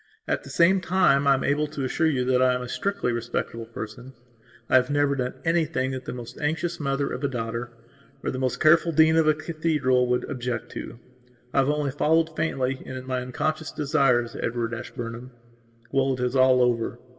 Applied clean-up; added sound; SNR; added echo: none; none; none; reverberation time 2.4 s.